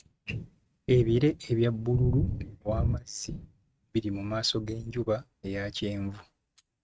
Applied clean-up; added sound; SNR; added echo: neural mask model RNNoise.